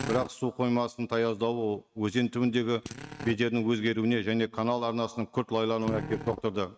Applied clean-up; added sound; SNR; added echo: neural mask model RNNoise.